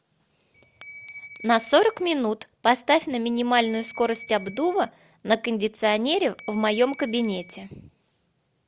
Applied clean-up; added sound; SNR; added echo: none; Glass / Bell; 13 dB; none.